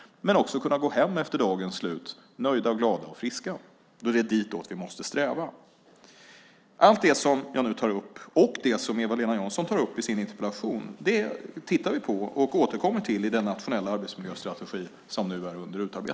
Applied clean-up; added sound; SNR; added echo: none; none; none; none.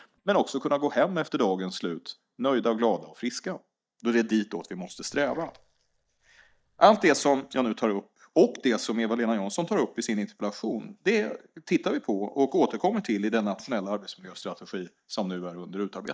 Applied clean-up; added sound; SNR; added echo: neural mask model DeepFilterNet 3.